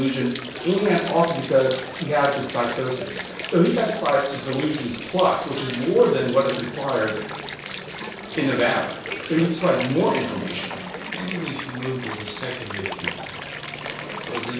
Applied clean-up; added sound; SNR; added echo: none; Water; 9 dB; reverberation time 0.7 s.